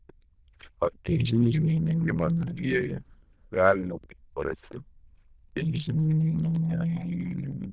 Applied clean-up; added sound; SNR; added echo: neural diffusion model UNIVERSE++.